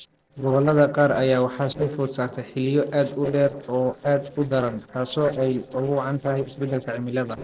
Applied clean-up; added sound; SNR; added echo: neural separator model SepFormer DNS4.